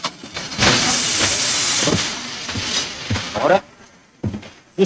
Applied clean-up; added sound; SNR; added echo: neural mask model RNNoise.